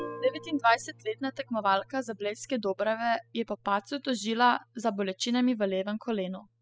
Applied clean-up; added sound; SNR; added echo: classical method spectral subtraction.